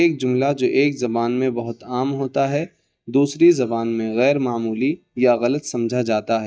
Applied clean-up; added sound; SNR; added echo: neural mask model DeepFilterNet 3.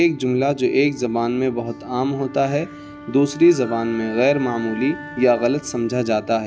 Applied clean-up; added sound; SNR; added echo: none; Wind instrument, woodwind instrument; 17 dB; none.